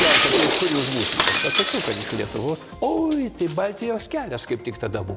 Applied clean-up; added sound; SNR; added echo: none; Shatter; -4 dB; none.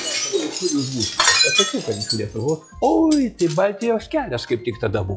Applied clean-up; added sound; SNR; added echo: classical method log-MMSE.